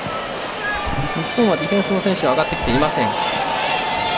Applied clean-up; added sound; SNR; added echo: none; Buzz; 6 dB; none.